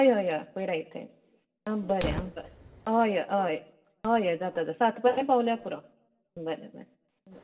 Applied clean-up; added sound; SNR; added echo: none; Fire; 15 dB; reverberation time 0.6 s.